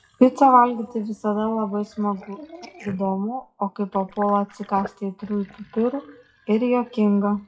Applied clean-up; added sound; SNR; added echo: classical method WPE with log-MMSE.